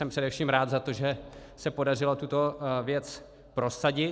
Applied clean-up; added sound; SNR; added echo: none; none; none; none.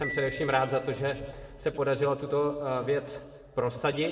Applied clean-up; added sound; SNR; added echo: none; Marimba, xylophone; 16 dB; reverberation time 1.3 s.